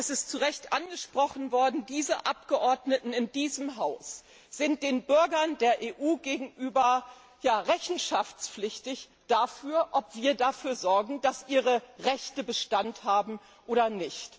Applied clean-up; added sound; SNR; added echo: none; none; none; none.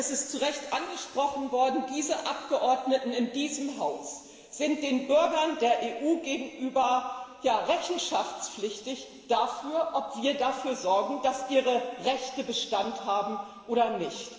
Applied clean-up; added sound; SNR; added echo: none; none; none; reverberation time 2.9 s.